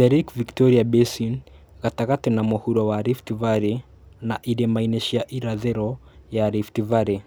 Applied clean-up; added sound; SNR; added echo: none; none; none; none.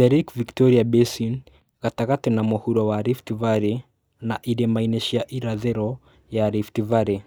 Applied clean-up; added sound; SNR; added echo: neural mask model DeepFilterNet 3.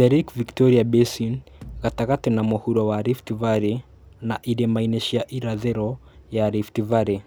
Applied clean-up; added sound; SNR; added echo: none; Bass drum; 20 dB; none.